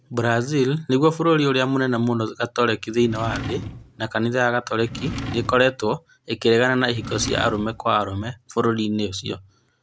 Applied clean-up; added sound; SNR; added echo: none; Drawer open or close; 11 dB; none.